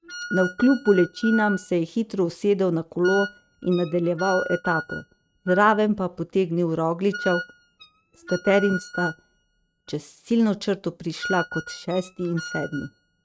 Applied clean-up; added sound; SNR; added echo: neural mask model RNNoise.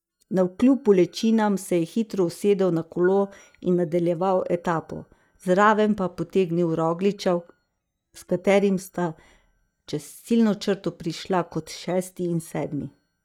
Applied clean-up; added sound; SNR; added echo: neural mask model DeepFilterNet 3.